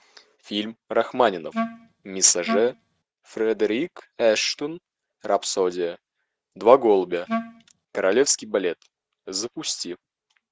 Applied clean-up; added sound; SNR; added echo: neural mask model RNNoise.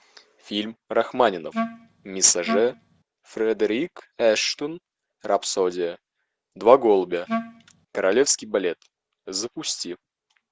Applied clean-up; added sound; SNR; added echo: none; Wind instrument, woodwind instrument; 6 dB; none.